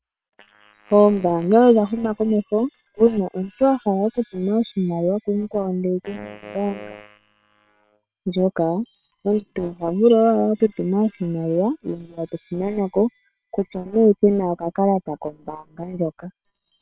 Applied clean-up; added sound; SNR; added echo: neural separator model SepFormer WHAM!.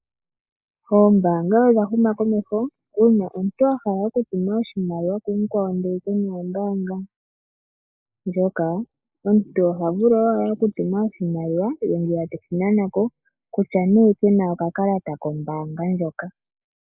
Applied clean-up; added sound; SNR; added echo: neural mask model Resemble Enhance denoiser.